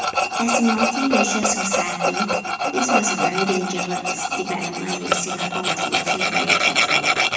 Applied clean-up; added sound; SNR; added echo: none; Tools; -4 dB; reverberation time 1.0 s.